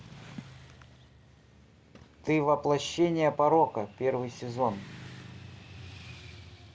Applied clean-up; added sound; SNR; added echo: none; Motorcycle / Traffic noise, roadway noise; 18 dB; none.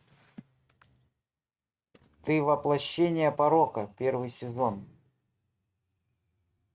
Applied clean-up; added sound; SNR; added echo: neural mask model RNNoise.